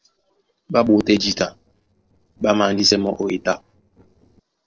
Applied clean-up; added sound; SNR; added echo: neural separator model SepFormer DNS4.